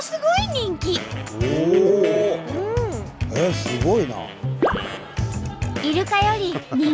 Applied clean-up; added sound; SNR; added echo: none; none; none; none.